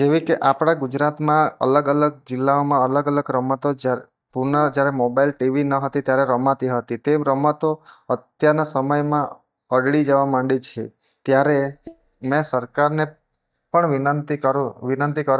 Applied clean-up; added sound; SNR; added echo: neural mask model DeepFilterNet 3.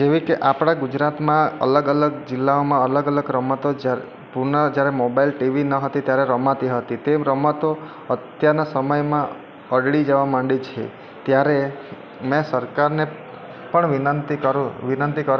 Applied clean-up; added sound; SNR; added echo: none; none; none; none.